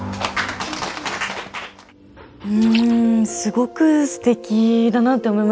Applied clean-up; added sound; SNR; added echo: none; Liquid; 18 dB; none.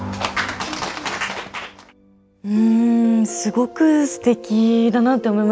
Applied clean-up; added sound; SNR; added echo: none; none; none; none.